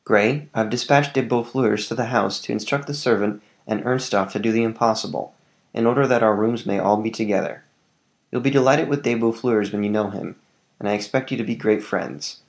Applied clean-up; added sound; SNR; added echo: none; none; none; none.